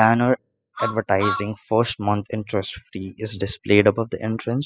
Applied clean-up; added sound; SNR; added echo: classical method spectral subtraction.